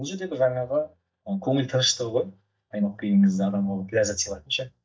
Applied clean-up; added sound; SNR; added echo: neural mask model DeepFilterNet 3.